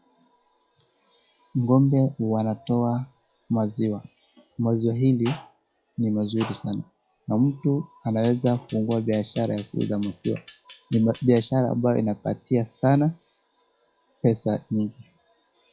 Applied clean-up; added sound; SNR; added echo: classical method log-MMSE.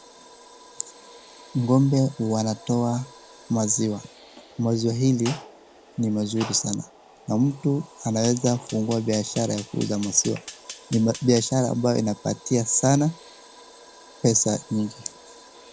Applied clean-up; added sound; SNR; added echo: none; Fire; 19 dB; none.